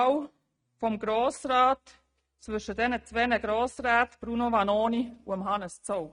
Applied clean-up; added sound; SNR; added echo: neural mask model RNNoise.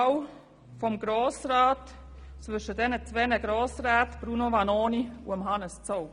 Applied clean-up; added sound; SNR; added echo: none; Engine; 18 dB; none.